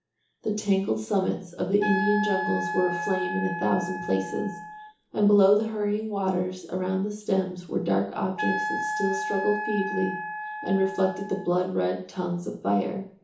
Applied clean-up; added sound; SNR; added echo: none; Wind instrument, woodwind instrument; 5 dB; reverberation time 0.8 s.